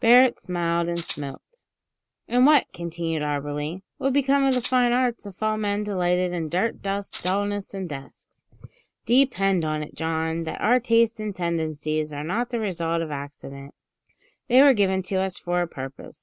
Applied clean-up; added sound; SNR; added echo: none; Rattle (instrument); 14 dB; none.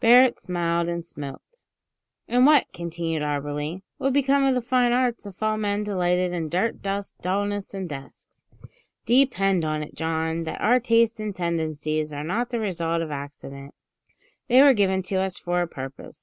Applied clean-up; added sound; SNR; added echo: none; none; none; none.